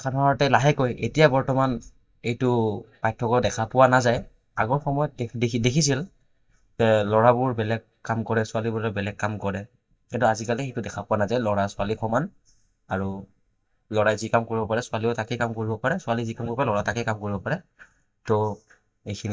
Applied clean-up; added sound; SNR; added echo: neural mask model DeepFilterNet 3.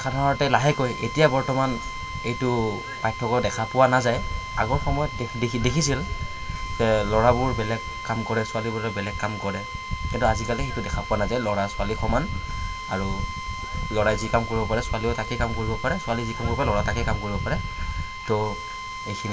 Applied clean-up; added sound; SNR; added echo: none; Drill; 10 dB; reverberation time 2.1 s.